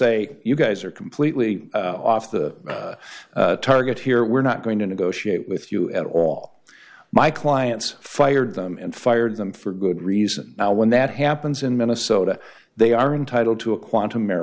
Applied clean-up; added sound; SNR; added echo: none; none; none; none.